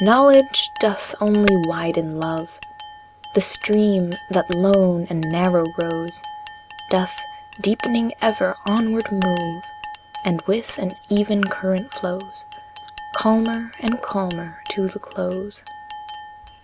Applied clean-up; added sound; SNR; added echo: none; Chink, clink; 14 dB; none.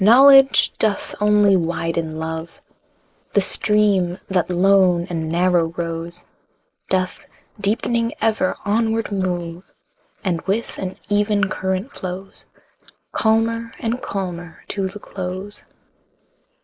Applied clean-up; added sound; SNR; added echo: neural mask model Resemble Enhance denoiser.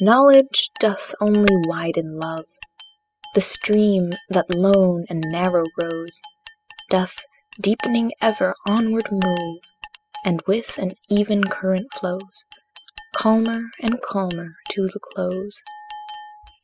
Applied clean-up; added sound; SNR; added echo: classical method spectral subtraction.